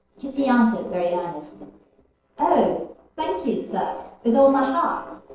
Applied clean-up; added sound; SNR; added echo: neural separator model SepFormer DNS4.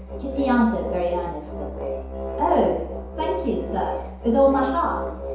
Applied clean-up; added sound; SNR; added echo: none; Musical instrument; 7 dB; reverberation time 0.9 s.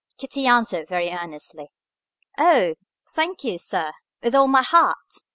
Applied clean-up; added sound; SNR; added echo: none; none; none; none.